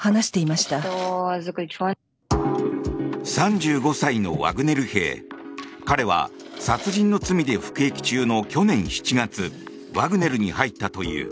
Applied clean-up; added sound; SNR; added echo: none; Drawer open or close; 19 dB; none.